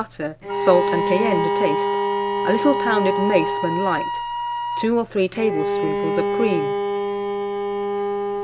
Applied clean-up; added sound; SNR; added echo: none; Wind instrument, woodwind instrument + Bowed string instrument; -1 dB; none.